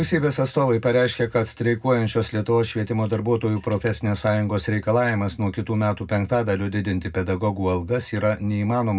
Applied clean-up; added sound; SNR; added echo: none; none; none; reverberation time 0.3 s.